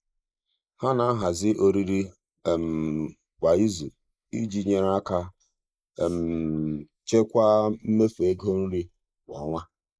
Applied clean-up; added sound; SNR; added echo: neural mask model Resemble Enhance denoiser.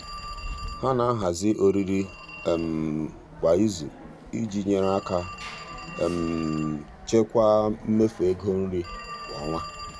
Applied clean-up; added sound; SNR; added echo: none; Telephone; 14 dB; none.